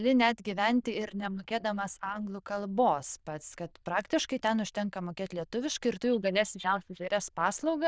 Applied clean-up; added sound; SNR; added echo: neural diffusion model UNIVERSE++.